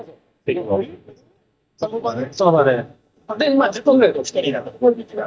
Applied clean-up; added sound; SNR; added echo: neural mask model DeepFilterNet 3.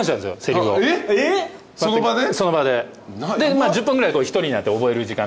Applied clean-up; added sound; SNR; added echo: none; none; none; none.